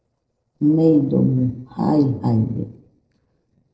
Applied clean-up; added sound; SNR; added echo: neural separator model SepFormer DNS4.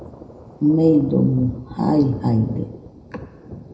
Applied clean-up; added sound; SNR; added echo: none; Thunder; 14 dB; reverberation time 0.8 s.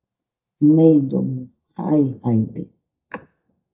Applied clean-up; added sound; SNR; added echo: neural mask model DeepFilterNet 3.